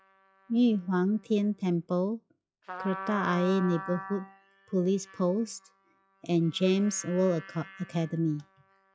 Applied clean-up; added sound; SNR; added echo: classical method log-MMSE.